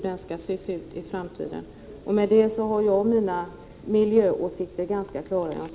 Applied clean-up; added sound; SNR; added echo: none; none; none; none.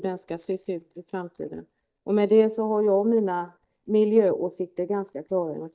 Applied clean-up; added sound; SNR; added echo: neural mask model DeepFilterNet 3.